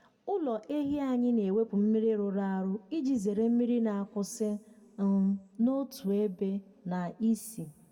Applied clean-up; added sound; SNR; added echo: none; none; none; reverberation time 1.4 s.